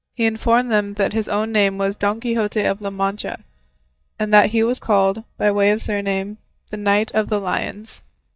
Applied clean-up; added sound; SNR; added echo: neural mask model DeepFilterNet 3.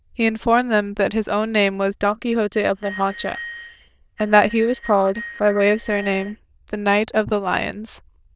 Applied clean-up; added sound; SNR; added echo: neural diffusion model UNIVERSE++.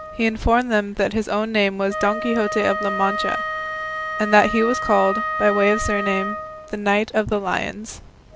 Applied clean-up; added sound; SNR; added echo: none; Wind instrument, woodwind instrument; 7 dB; none.